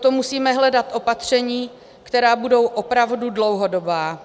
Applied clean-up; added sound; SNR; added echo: none; none; none; none.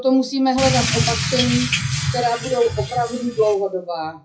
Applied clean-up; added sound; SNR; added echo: classical method WPE with log-MMSE.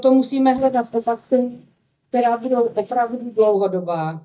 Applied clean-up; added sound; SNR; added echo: neural mask model DeepFilterNet 3.